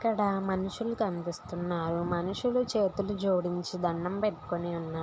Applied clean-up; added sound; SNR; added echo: none; none; none; none.